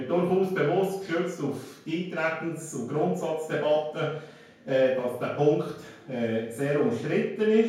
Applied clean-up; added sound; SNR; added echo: none; none; none; reverberation time 0.5 s.